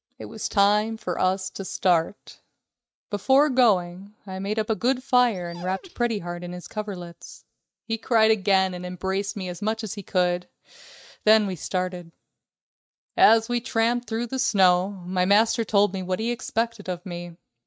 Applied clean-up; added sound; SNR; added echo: neural mask model RNNoise.